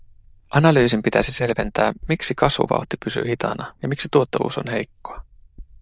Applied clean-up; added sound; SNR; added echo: neural diffusion model UNIVERSE++.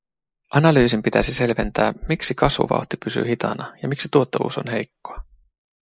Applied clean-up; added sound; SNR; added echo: neural mask model Resemble Enhance denoiser.